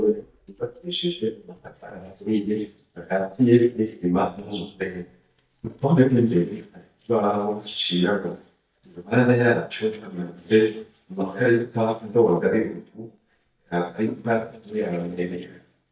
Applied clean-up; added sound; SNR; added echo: neural mask model DeepFilterNet 3.